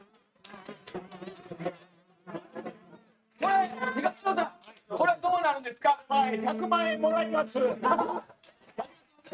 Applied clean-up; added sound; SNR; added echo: neural mask model RNNoise.